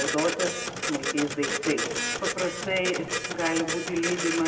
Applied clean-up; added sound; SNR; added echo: none; Printer; 2 dB; reverberation time 1.2 s.